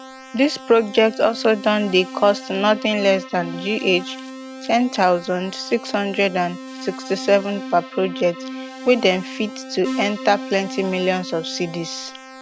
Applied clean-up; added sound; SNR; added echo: none; Keyboard (musical); 12 dB; none.